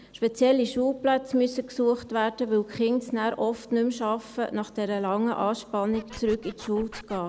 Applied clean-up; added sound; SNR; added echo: none; Scratching (performance technique); 17 dB; none.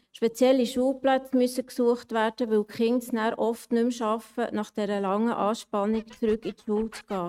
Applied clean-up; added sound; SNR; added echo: neural mask model RNNoise.